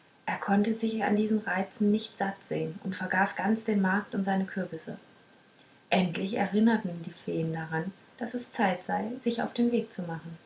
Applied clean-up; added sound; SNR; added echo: none; none; none; none.